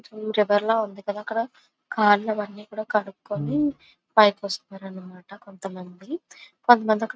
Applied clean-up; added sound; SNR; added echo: neural mask model RNNoise.